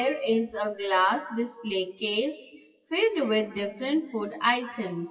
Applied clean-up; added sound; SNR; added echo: classical method WPE with log-MMSE.